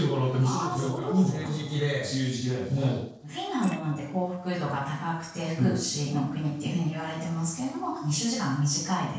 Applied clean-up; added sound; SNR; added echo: neural separator model SepFormer DNS4.